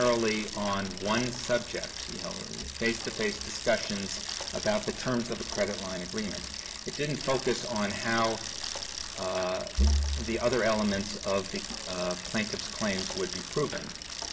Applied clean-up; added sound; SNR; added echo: none; Bicycle; 7 dB; reverberation time 1.9 s.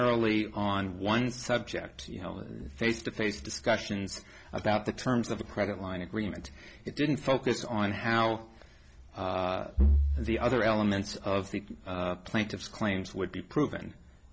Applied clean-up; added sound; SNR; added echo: none; none; none; none.